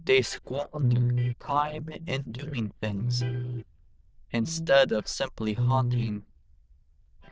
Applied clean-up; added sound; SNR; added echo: neural diffusion model UNIVERSE++.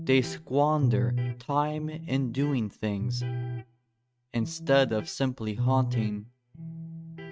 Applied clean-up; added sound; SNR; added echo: neural mask model RNNoise.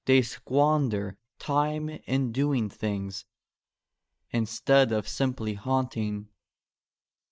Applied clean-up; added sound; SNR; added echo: neural mask model Resemble Enhance denoiser.